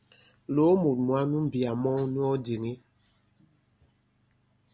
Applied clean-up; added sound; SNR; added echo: none; none; none; none.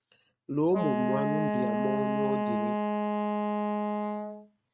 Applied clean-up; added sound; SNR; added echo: neural mask model RNNoise.